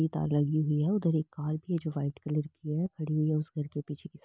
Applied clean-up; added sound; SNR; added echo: none; none; none; none.